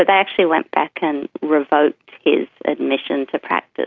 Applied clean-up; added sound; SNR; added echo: none; none; none; none.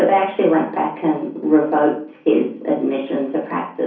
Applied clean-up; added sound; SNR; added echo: none; none; none; reverberation time 0.6 s.